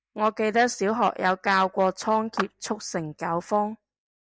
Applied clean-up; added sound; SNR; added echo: neural mask model Resemble Enhance denoiser.